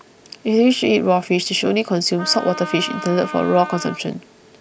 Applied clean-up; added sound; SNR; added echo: none; Wind instrument, woodwind instrument; 12 dB; none.